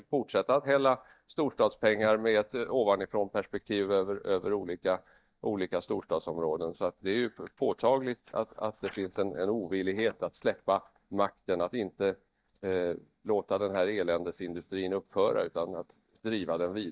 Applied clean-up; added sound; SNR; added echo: neural mask model DeepFilterNet 3.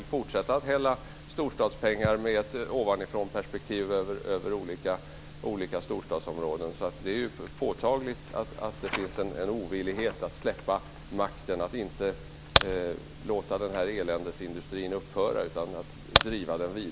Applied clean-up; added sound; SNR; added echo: none; Crack; -5 dB; none.